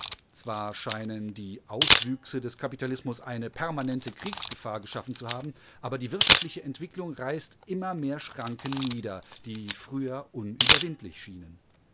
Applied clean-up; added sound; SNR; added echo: none; Camera; -3 dB; none.